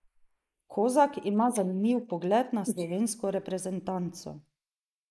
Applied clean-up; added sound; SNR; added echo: neural mask model Resemble Enhance denoiser.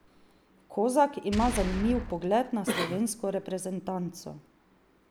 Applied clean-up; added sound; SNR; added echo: none; Cough + Boom; 6 dB; none.